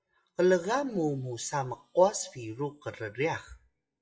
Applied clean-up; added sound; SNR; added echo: classical method WPE with log-MMSE.